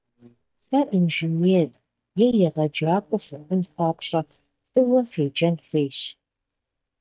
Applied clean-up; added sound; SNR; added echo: neural mask model DeepFilterNet 3.